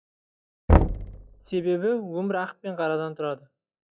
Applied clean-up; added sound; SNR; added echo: classical method log-MMSE.